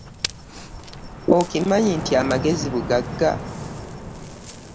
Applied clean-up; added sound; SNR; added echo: none; Ocean; 5 dB; none.